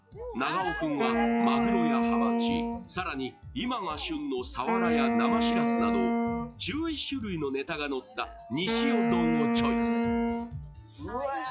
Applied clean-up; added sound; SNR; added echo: classical method log-MMSE.